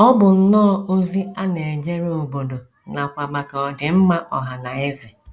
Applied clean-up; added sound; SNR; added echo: none; none; none; none.